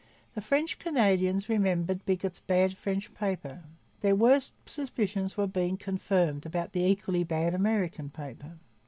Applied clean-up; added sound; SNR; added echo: none; none; none; none.